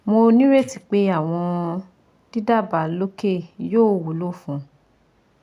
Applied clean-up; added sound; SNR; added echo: none; none; none; none.